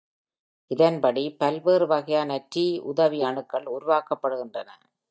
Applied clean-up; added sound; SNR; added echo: neural mask model DeepFilterNet 3.